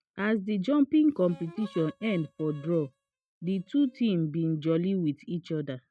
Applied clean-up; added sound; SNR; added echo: neural mask model RNNoise.